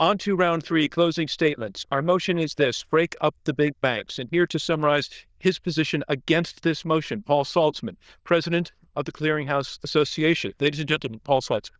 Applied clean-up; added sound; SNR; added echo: neural diffusion model UNIVERSE++.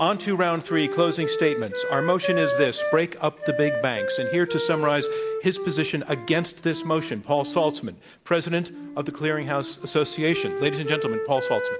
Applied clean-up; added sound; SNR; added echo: none; Wind instrument, woodwind instrument; 5 dB; none.